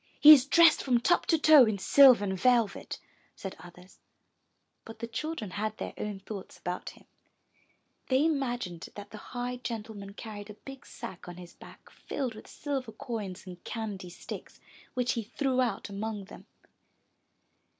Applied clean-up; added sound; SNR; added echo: none; none; none; none.